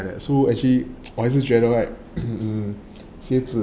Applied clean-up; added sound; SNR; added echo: none; none; none; none.